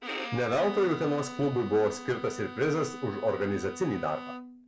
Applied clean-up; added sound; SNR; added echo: none; Bowed string instrument; 11 dB; reverberation time 0.2 s.